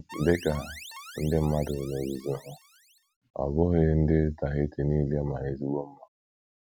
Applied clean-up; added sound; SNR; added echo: none; Alarm; 18 dB; none.